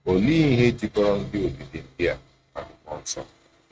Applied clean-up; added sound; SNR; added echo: neural mask model RNNoise.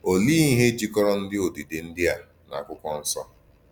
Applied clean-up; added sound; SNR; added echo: none; none; none; none.